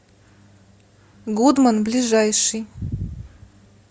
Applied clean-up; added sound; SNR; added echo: none; none; none; none.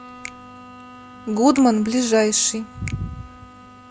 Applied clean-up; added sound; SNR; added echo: none; Finger snapping + Bowed string instrument; 19 dB; none.